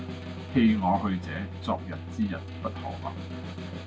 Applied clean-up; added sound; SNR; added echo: none; Snare drum; 12 dB; none.